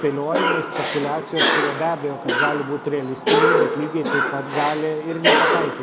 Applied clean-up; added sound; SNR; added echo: none; Cough; -3 dB; none.